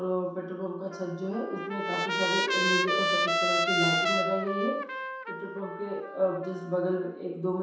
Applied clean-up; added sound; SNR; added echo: none; Trumpet; -1 dB; reverberation time 0.7 s.